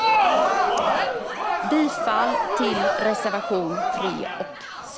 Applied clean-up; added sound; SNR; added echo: none; Crowd; -5 dB; none.